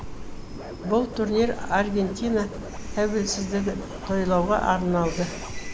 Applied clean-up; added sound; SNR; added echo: none; Train + Scratching (performance technique); 7 dB; none.